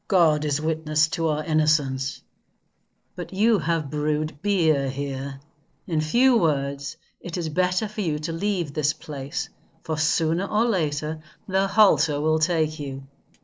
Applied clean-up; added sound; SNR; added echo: neural separator model SepFormer DNS4.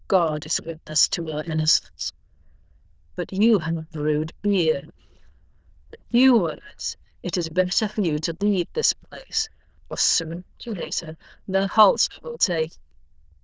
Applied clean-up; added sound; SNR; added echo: neural diffusion model UNIVERSE++.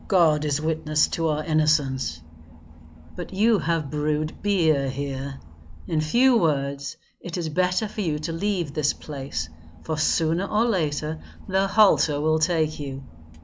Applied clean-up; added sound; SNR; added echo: none; Engine / Boat, Water vehicle; 18 dB; none.